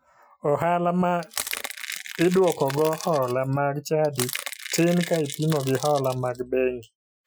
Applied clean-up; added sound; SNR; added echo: classical method Wiener filter.